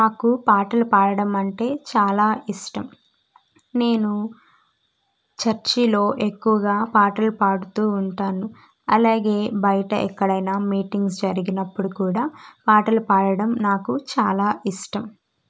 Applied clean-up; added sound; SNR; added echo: none; none; none; none.